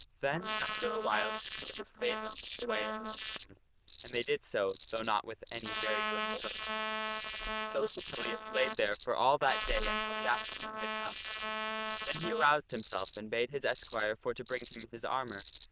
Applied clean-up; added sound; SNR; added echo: neural diffusion model UNIVERSE++.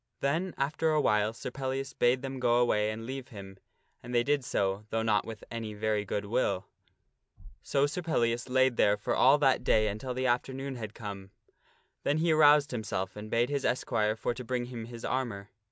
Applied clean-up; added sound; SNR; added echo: none; none; none; none.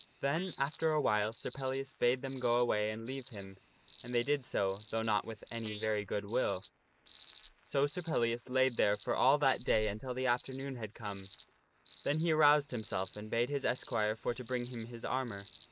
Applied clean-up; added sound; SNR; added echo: neural mask model Resemble Enhance denoiser.